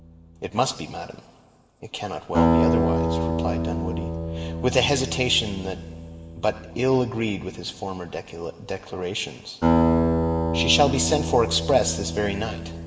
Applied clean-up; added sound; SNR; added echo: none; Acoustic guitar; 0 dB; reverberation time 2.0 s.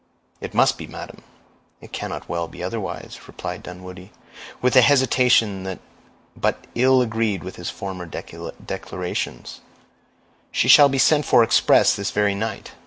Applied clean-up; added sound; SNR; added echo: none; none; none; none.